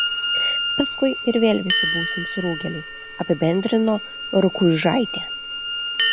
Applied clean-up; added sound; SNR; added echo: none; Bell + Bowed string instrument; 3 dB; none.